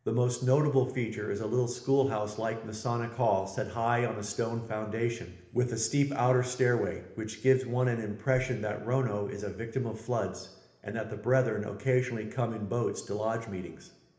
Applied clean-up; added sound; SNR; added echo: none; none; none; reverberation time 1.0 s.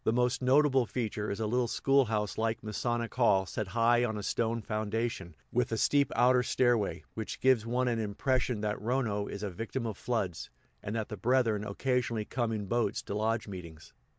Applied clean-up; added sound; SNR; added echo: none; none; none; none.